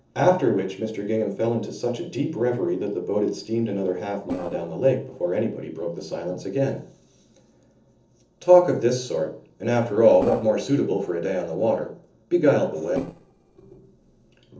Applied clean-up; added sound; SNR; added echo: neural separator model SepFormer DNS4.